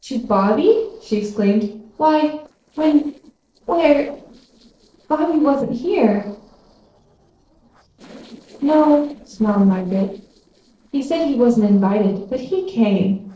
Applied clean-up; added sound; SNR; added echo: neural separator model SepFormer DNS4.